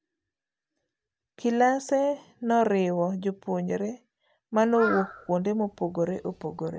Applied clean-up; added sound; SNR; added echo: none; Crow; 10 dB; none.